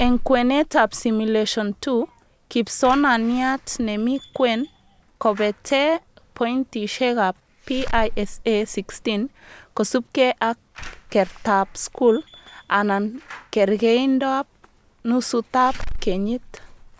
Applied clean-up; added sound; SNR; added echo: none; Slam / Alarm; 12 dB; none.